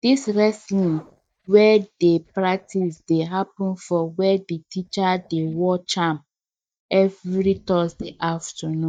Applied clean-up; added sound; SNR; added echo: neural mask model DeepFilterNet 3.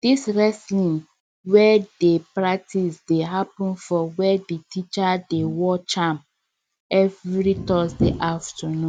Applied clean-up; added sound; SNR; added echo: none; none; none; none.